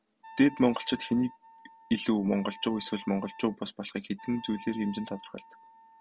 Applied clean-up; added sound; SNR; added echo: none; Wind instrument, woodwind instrument; 19 dB; none.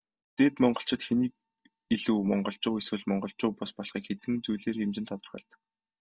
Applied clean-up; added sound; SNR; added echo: neural mask model DeepFilterNet 3.